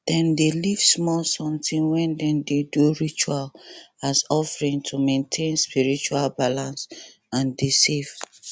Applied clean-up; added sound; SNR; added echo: none; none; none; none.